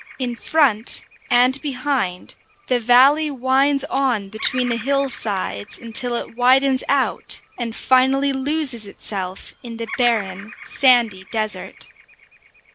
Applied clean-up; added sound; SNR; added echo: none; Bird vocalization, bird call, bird song; 19 dB; none.